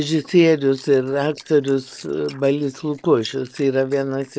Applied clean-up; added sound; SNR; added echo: neural mask model Resemble Enhance denoiser.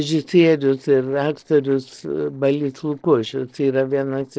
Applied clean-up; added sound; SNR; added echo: neural separator model SepFormer DNS4.